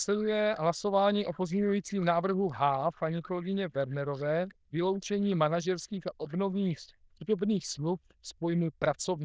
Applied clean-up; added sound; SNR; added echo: neural diffusion model UNIVERSE++.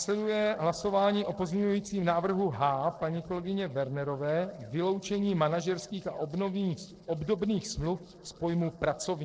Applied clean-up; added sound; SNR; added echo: neural separator model SepFormer DNS4.